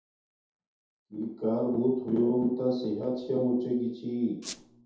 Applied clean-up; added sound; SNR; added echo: none; Squeak; 13 dB; reverberation time 0.8 s.